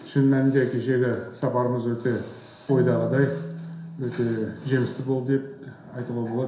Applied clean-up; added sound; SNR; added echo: none; Marimba, xylophone; 13 dB; reverberation time 0.7 s.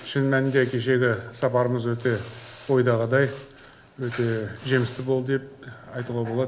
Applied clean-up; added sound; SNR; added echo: none; none; none; none.